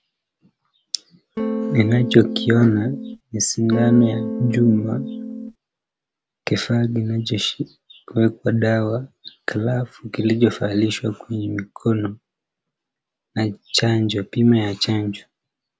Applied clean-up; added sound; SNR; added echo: none; Electric guitar / Strum; 5 dB; none.